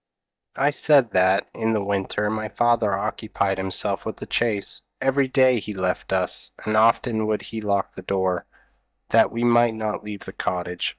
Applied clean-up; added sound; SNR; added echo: neural mask model DeepFilterNet 3.